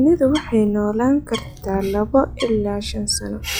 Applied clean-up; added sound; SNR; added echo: classical method log-MMSE.